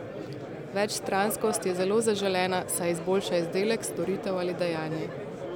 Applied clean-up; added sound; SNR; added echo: none; Crowd; 8 dB; none.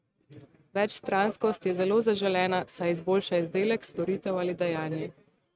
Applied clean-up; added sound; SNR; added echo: neural mask model RNNoise.